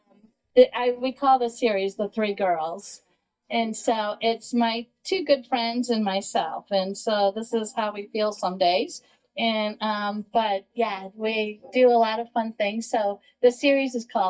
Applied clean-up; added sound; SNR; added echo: neural mask model DeepFilterNet 3.